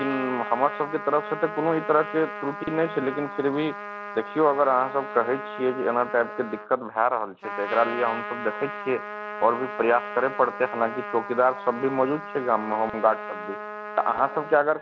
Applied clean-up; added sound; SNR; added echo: none; Trumpet; 10 dB; none.